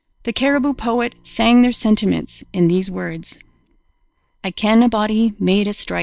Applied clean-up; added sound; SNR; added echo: neural separator model SepFormer DNS4.